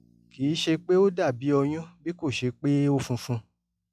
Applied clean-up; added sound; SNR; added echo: classical method log-MMSE.